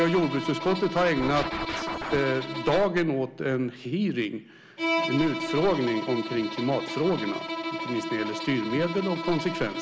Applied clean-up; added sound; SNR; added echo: none; Scratching (performance technique) + Bowed string instrument; 6 dB; none.